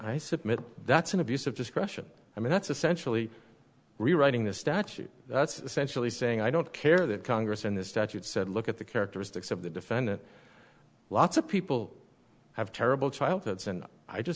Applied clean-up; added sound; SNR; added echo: none; none; none; none.